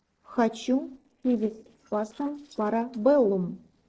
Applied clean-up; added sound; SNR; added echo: neural separator model SepFormer DNS4.